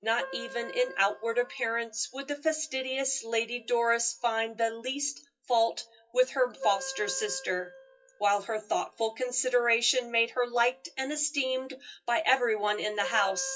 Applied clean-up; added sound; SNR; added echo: classical method WPE with log-MMSE.